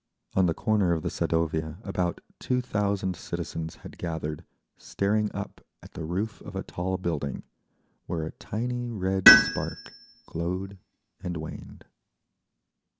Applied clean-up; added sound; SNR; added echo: none; Tools; -3 dB; none.